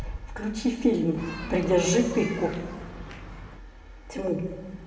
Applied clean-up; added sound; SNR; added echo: none; Human group actions; 13 dB; reverberation time 1.9 s.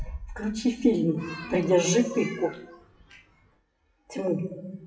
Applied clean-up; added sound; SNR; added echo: classical method WPE with log-MMSE.